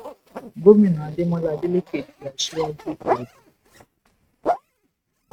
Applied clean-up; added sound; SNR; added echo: neural mask model RNNoise.